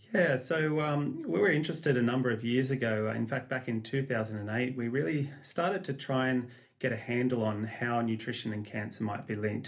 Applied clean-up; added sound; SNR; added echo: none; none; none; reverberation time 0.3 s.